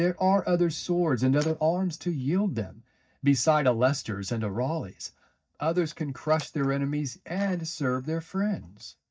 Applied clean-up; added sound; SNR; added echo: neural mask model DeepFilterNet 3.